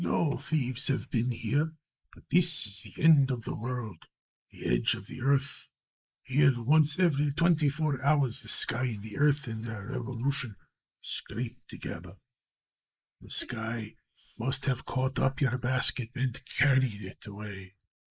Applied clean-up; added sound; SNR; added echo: neural mask model Resemble Enhance denoiser.